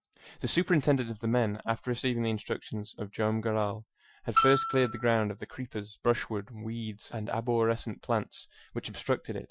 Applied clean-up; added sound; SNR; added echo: classical method Wiener filter.